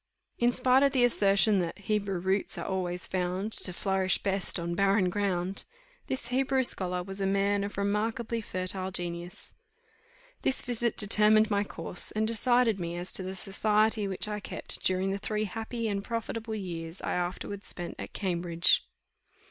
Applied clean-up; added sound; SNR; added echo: none; none; none; none.